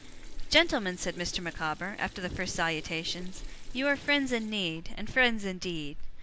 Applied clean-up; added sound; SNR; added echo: none; Sink (filling or washing) / Water tap, faucet; 7 dB; none.